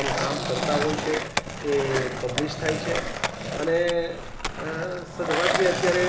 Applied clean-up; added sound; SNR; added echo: none; Skateboard; 1 dB; reverberation time 0.8 s.